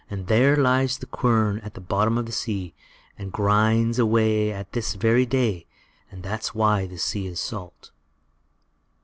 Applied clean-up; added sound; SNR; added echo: none; none; none; none.